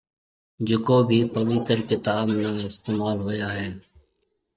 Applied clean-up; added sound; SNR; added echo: neural mask model DeepFilterNet 3.